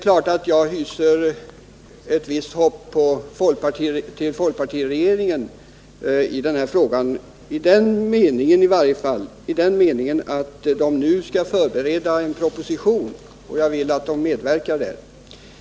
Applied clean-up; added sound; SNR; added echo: none; none; none; none.